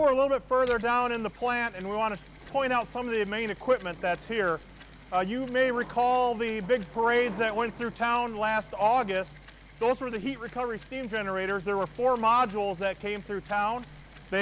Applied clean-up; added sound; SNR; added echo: none; Mechanisms; 19 dB; none.